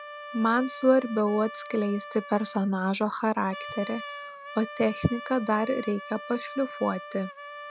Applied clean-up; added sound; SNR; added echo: none; Trumpet; 13 dB; none.